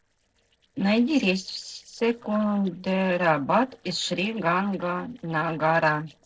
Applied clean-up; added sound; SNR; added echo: neural separator model SepFormer DNS4.